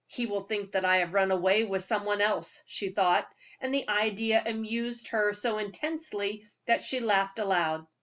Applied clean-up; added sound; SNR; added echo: none; none; none; none.